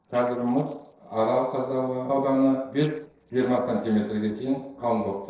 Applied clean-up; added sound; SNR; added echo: neural separator model SepFormer DNS4.